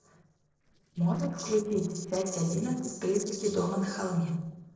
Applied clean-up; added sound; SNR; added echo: neural separator model SepFormer DNS4.